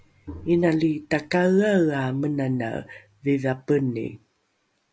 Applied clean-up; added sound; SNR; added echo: none; none; none; none.